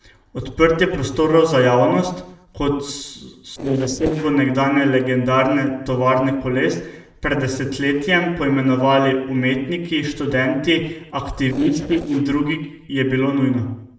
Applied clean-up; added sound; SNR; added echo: neural separator model SepFormer DNS4.